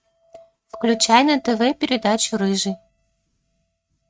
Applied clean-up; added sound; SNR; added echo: neural mask model RNNoise.